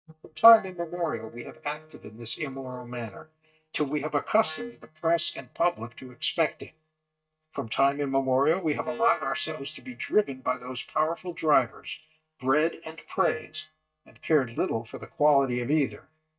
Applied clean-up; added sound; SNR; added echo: neural mask model DeepFilterNet 3.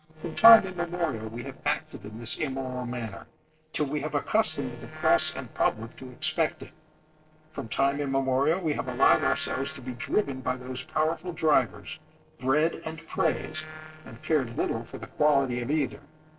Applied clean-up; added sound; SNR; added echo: neural separator model SepFormer DNS4.